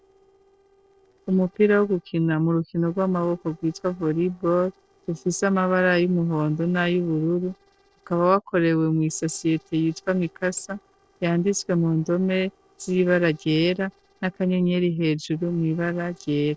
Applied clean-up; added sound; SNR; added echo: neural separator model SepFormer DNS4.